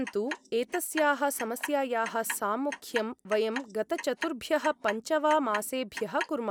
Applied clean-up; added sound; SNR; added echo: none; Clock; 12 dB; none.